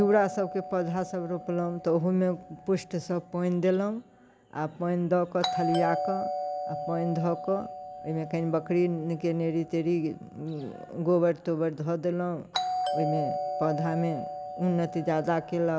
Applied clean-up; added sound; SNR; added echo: none; Doorbell; 8 dB; none.